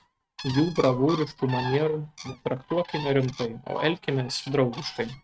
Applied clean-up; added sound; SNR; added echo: neural mask model RNNoise.